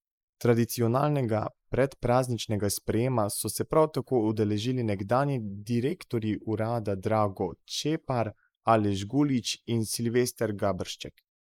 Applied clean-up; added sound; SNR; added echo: neural mask model Resemble Enhance denoiser.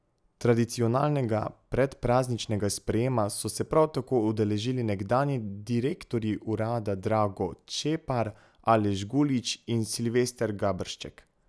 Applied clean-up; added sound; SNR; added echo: none; none; none; none.